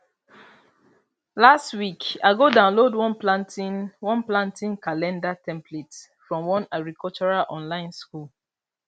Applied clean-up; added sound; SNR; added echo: none; none; none; none.